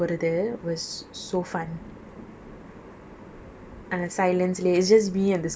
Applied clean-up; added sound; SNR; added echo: none; none; none; none.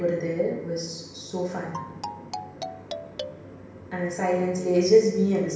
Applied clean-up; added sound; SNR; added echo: none; Marimba, xylophone; 11 dB; reverberation time 0.9 s.